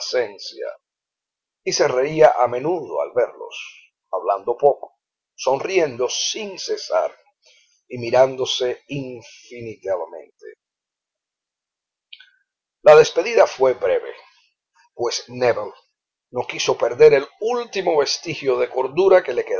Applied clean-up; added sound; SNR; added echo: none; none; none; none.